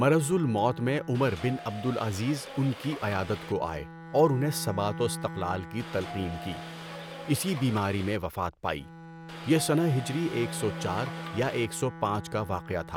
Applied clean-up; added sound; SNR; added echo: none; Bowed string instrument + Subway, metro, underground / Doorbell; 12 dB; none.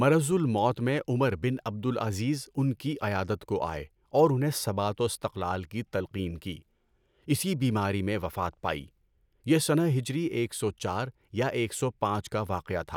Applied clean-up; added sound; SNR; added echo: none; none; none; none.